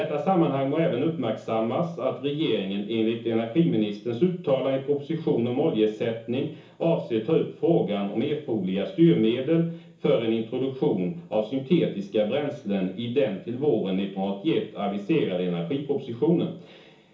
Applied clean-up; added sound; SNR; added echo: none; none; none; reverberation time 0.7 s.